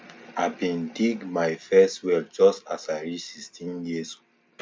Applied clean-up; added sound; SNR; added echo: none; none; none; none.